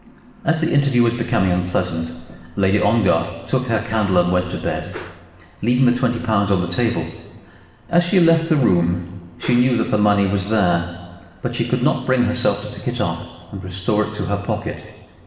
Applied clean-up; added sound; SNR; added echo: none; Whoosh, swoosh, swish; 19 dB; reverberation time 2.0 s.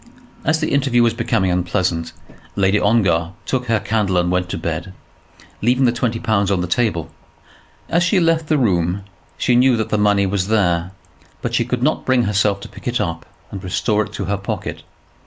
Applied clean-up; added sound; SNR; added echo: none; none; none; none.